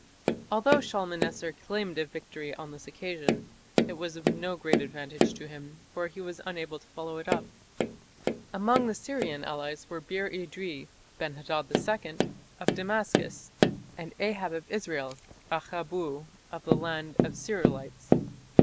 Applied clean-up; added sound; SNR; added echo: none; Tap; -2 dB; none.